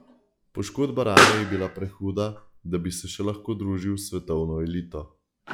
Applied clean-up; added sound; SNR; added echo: classical method log-MMSE.